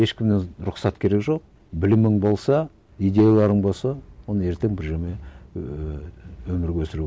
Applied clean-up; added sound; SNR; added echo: none; none; none; none.